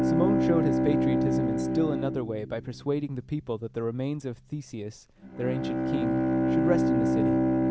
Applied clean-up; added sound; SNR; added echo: none; Bowed string instrument; -5 dB; none.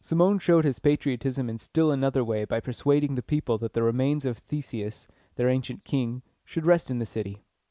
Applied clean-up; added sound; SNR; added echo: none; none; none; none.